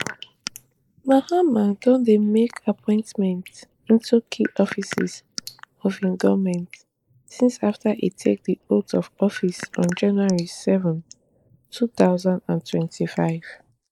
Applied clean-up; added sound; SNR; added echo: neural mask model Resemble Enhance denoiser.